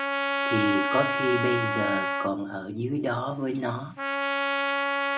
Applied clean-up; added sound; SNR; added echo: none; Trumpet; -1 dB; none.